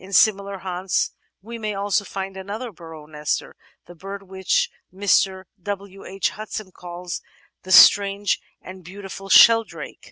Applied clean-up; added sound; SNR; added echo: none; none; none; none.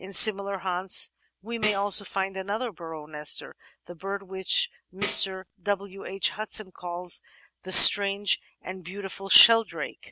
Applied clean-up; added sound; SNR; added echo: none; Tambourine; -1 dB; none.